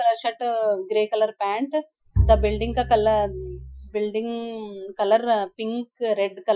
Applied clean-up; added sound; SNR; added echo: classical method Wiener filter.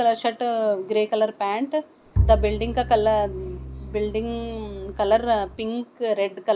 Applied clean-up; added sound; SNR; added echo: none; Bowed string instrument; 5 dB; none.